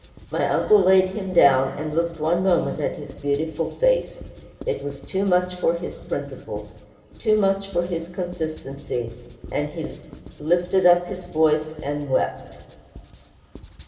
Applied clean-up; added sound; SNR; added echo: none; Writing; 20 dB; reverberation time 2.5 s.